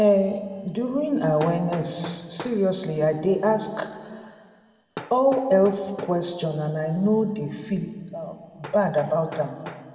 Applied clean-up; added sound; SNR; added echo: none; Hammer; 19 dB; reverberation time 1.8 s.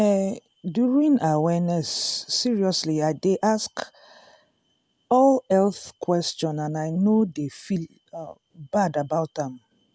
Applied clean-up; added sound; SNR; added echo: none; none; none; none.